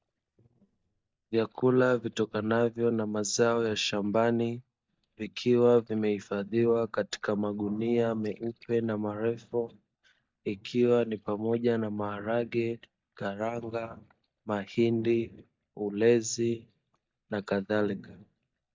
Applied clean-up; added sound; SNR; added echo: neural mask model DeepFilterNet 3.